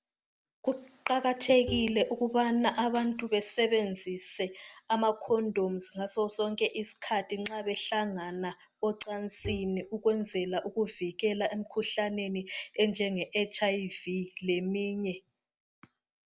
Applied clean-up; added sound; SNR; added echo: none; Bowed string instrument; 14 dB; none.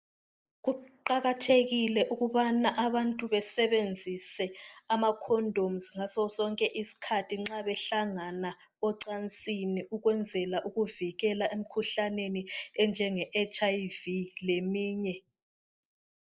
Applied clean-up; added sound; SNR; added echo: neural mask model Resemble Enhance denoiser.